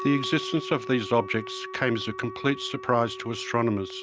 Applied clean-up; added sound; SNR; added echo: none; Wind instrument, woodwind instrument; 11 dB; none.